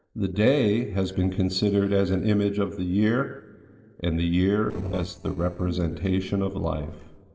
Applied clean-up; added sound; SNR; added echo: neural separator model SepFormer DNS4.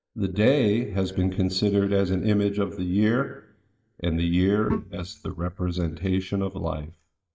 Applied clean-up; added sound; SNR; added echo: neural mask model DeepFilterNet 3.